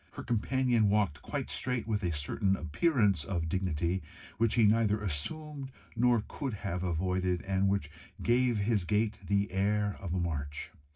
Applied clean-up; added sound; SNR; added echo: none; none; none; reverberation time 0.4 s.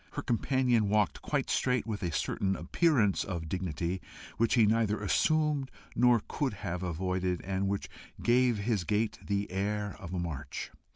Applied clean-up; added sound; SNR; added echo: none; none; none; none.